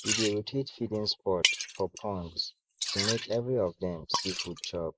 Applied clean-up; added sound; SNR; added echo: neural mask model Resemble Enhance denoiser.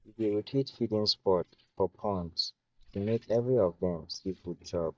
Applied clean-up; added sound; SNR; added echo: neural mask model DeepFilterNet 3.